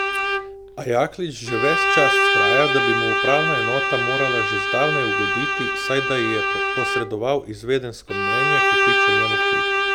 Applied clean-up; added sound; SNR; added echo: none; Bowed string instrument; -4 dB; none.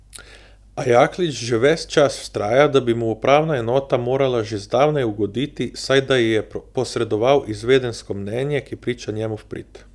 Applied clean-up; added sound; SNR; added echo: none; none; none; none.